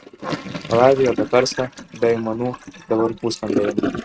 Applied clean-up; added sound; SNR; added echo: neural mask model RNNoise.